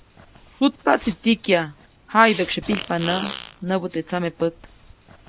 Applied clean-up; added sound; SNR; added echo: none; Fart; 15 dB; none.